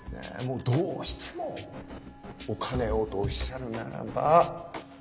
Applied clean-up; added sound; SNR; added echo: none; none; none; none.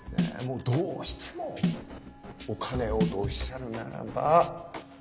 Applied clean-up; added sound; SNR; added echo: none; Snare drum; 4 dB; none.